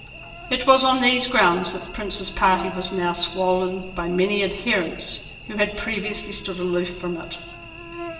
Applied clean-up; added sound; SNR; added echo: none; Cricket / Buzz; 15 dB; reverberation time 1.1 s.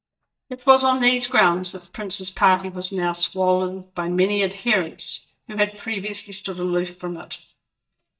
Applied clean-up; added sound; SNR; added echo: neural mask model DeepFilterNet 3.